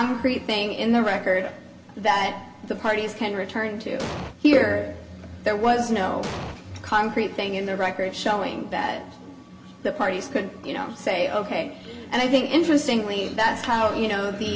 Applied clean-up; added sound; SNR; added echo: none; Explosion; 7 dB; reverberation time 0.1 s.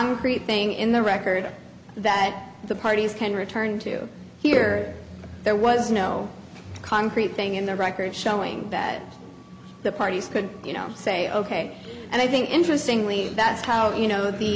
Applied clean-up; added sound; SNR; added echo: none; none; none; none.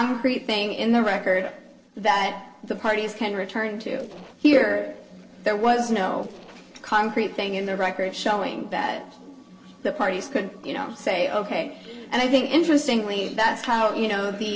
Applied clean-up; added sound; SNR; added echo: neural separator model SepFormer DNS4.